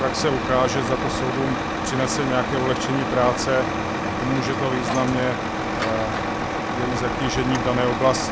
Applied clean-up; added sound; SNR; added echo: none; Truck; 1 dB; none.